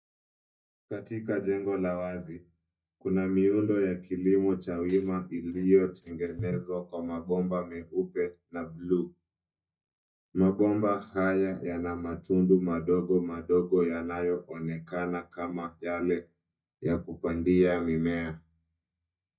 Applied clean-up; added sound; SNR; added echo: neural mask model DeepFilterNet 3.